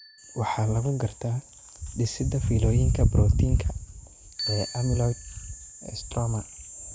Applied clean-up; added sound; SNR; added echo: none; Bicycle bell; 16 dB; none.